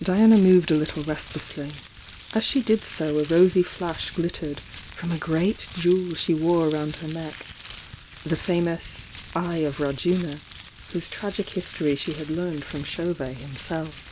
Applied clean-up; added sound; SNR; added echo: none; Crumpling, crinkling; 17 dB; none.